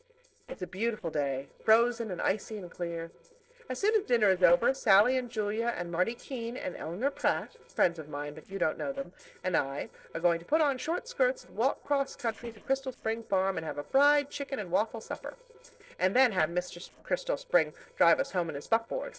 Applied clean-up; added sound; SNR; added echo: neural separator model SepFormer DNS4.